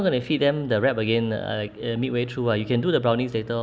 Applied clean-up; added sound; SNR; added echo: none; none; none; none.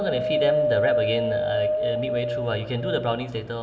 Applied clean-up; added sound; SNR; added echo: none; Wind; -3 dB; reverberation time 1.9 s.